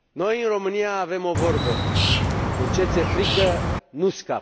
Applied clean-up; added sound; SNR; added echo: none; Bird; -3 dB; none.